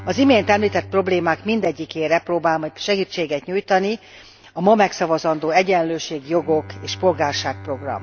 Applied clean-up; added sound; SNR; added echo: none; Bowed string instrument; 19 dB; none.